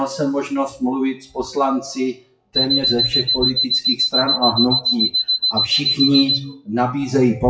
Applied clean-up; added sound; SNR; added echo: classical method WPE with log-MMSE.